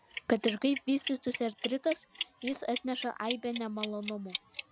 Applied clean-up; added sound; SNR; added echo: none; Clock; -2 dB; none.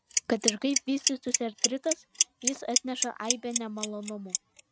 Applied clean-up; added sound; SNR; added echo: neural mask model RNNoise.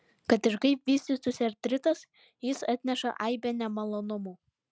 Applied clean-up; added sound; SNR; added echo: none; none; none; none.